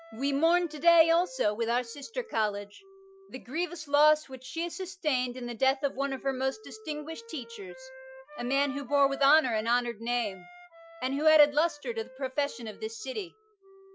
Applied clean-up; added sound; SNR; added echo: classical method Wiener filter.